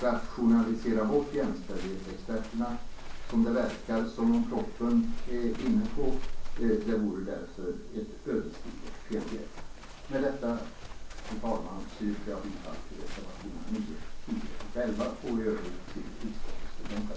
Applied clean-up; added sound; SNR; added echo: none; Livestock, farm animals, working animals; 4 dB; reverberation time 0.3 s.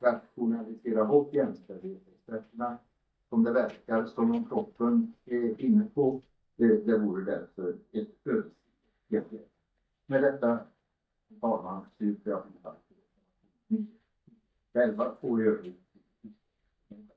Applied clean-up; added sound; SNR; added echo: neural mask model DeepFilterNet 3.